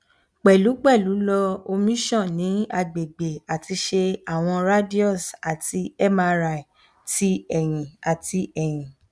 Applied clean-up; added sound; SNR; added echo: none; none; none; none.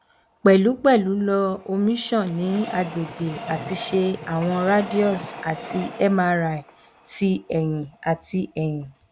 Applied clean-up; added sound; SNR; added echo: none; Train; 15 dB; none.